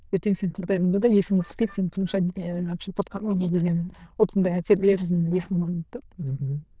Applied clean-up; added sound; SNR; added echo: neural diffusion model UNIVERSE++.